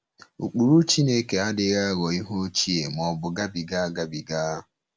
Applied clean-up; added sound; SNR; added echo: none; none; none; none.